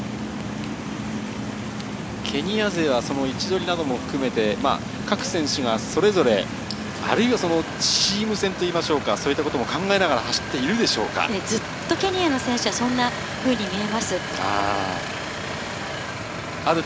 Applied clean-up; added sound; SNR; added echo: none; none; none; none.